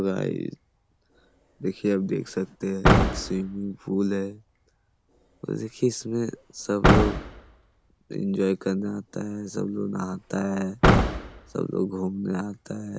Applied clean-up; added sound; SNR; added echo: none; Slam / Car; -1 dB; none.